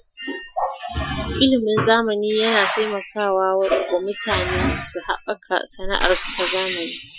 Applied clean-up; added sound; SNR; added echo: classical method Wiener filter.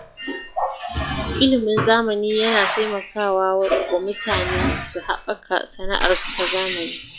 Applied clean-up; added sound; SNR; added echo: classical method log-MMSE.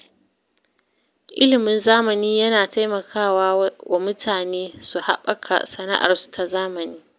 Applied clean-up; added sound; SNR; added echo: none; none; none; none.